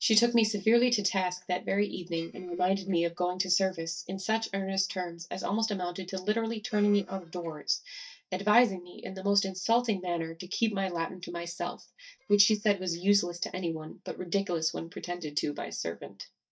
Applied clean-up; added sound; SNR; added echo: neural mask model DeepFilterNet 3.